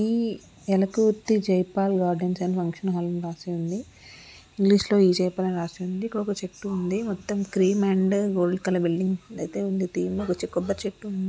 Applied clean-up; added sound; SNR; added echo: none; none; none; none.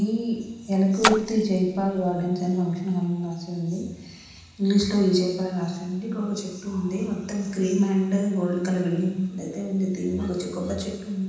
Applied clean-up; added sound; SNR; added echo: none; Splash, splatter; 4 dB; reverberation time 1.1 s.